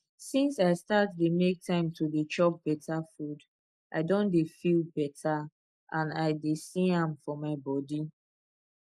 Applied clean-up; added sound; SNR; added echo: neural mask model Resemble Enhance denoiser.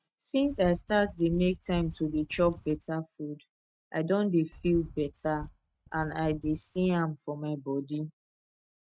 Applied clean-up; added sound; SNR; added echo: neural mask model RNNoise.